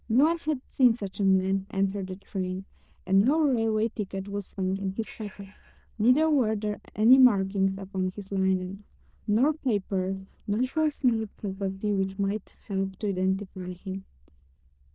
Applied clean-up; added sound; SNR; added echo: neural diffusion model UNIVERSE++.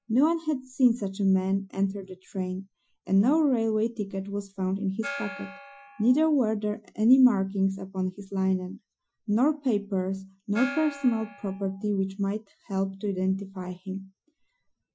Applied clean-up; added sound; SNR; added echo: classical method Wiener filter.